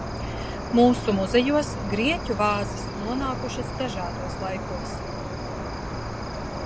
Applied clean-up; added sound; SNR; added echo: none; Cricket; 4 dB; none.